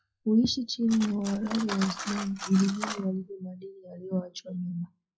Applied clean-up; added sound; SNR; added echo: classical method WPE with log-MMSE.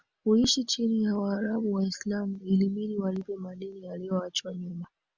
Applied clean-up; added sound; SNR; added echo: none; none; none; none.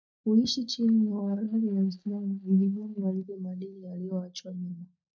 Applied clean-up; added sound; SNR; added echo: neural mask model DeepFilterNet 3.